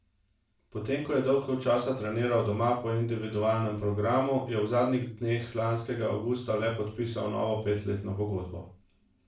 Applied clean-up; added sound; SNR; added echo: none; none; none; reverberation time 0.3 s.